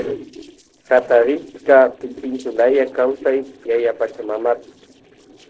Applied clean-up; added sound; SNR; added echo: neural separator model SepFormer DNS4.